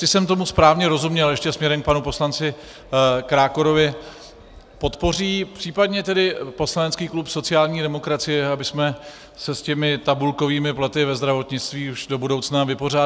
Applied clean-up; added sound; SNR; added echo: none; none; none; none.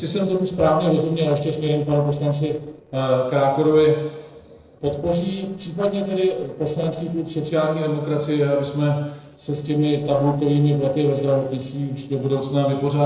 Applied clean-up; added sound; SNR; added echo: neural separator model SepFormer DNS4.